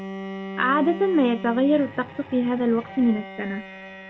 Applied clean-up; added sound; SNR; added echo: none; Bowed string instrument; 12 dB; none.